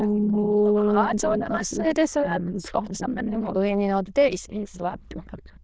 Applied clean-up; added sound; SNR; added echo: neural diffusion model UNIVERSE++.